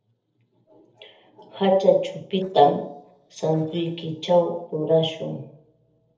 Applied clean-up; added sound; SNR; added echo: neural separator model SepFormer DNS4.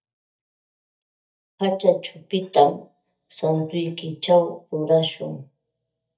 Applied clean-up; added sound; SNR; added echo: neural mask model DeepFilterNet 3.